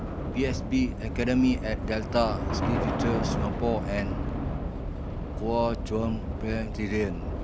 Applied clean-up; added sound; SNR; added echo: none; Subway, metro, underground / Train; 1 dB; none.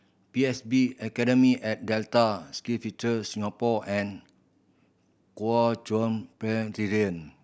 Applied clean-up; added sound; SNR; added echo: none; none; none; none.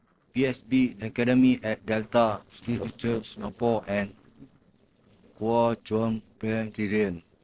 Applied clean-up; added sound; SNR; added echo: neural separator model SepFormer DNS4.